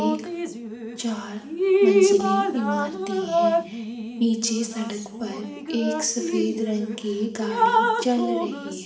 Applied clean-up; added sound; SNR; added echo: none; Drip; -3 dB; reverberation time 1.1 s.